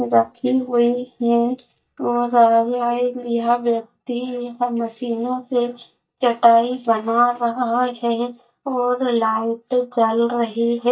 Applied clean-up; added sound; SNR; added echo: neural mask model DeepFilterNet 3.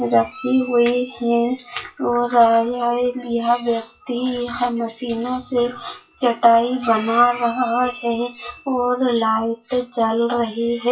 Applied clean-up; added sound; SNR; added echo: classical method WPE with log-MMSE.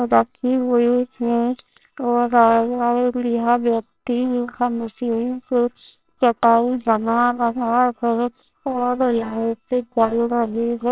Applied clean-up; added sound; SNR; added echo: neural separator model SepFormer WHAMR!.